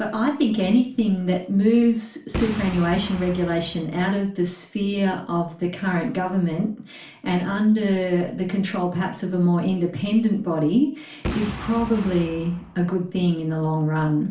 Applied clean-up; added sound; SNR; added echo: none; Boom; 12 dB; reverberation time 0.4 s.